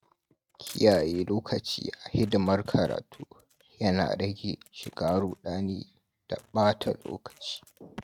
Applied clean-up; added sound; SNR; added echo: neural mask model RNNoise.